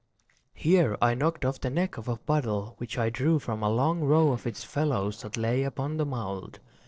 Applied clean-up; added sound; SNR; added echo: neural separator model SepFormer DNS4.